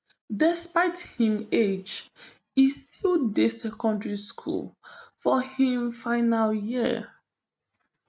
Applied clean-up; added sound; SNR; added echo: none; none; none; none.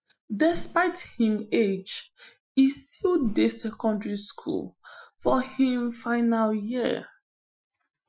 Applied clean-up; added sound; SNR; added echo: classical method Wiener filter.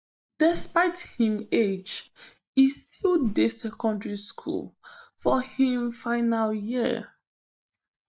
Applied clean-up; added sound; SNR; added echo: neural mask model DeepFilterNet 3.